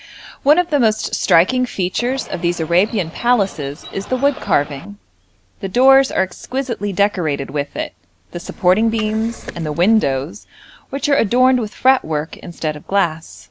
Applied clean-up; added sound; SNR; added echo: none; Liquid + Bird; 17 dB; none.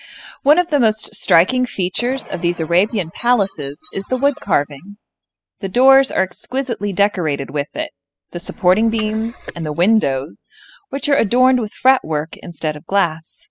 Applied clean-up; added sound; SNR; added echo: classical method spectral subtraction.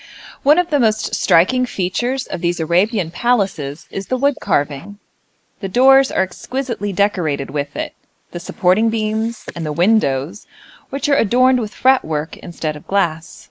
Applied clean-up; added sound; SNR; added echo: neural mask model Resemble Enhance denoiser.